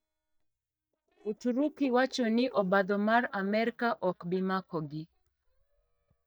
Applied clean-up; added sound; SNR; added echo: neural mask model DeepFilterNet 3.